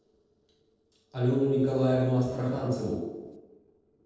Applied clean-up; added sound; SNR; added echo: neural separator model SepFormer DNS4.